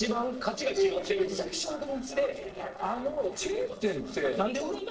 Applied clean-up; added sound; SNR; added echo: neural separator model SepFormer DNS4.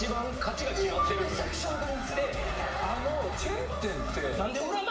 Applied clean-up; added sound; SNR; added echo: none; Marimba, xylophone; 8 dB; reverberation time 0.8 s.